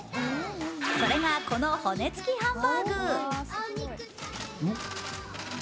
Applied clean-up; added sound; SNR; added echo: none; none; none; none.